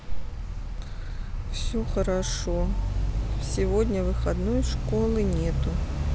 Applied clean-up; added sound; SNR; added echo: none; none; none; none.